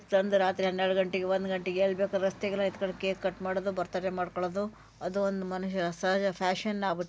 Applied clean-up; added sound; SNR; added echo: none; none; none; none.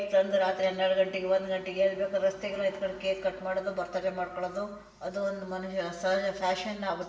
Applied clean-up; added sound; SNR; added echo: none; none; none; reverberation time 0.8 s.